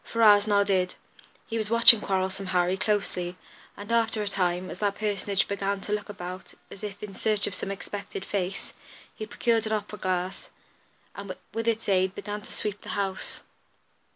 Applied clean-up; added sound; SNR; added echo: none; none; none; none.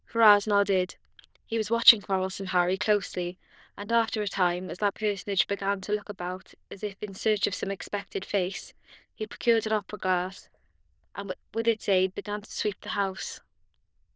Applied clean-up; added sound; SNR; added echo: neural diffusion model UNIVERSE++.